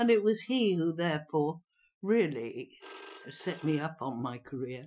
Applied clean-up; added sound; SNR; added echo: classical method Wiener filter.